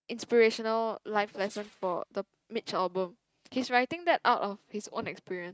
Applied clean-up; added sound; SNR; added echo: neural mask model RNNoise.